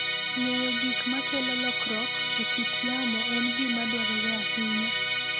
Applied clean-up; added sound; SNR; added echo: none; Musical instrument; -5 dB; none.